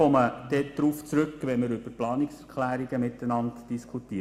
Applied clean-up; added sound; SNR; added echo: none; none; none; reverberation time 1.1 s.